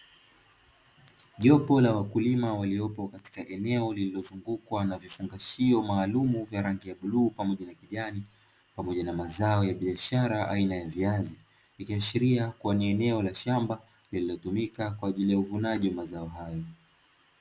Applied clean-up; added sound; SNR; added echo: none; none; none; none.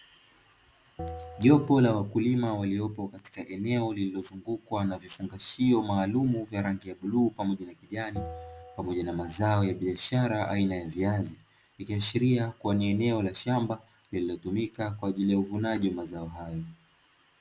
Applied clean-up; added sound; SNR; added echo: none; Bell; 16 dB; none.